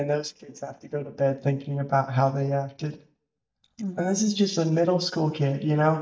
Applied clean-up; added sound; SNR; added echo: neural mask model DeepFilterNet 3.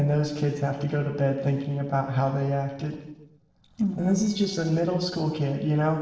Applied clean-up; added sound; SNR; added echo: neural separator model SepFormer DNS4.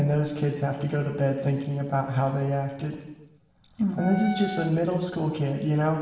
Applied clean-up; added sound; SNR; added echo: none; Wind instrument, woodwind instrument; 11 dB; reverberation time 1.0 s.